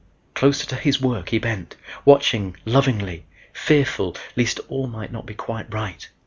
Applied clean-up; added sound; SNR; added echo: none; none; none; none.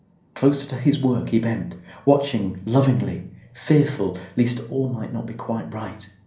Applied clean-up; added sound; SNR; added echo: none; none; none; reverberation time 0.6 s.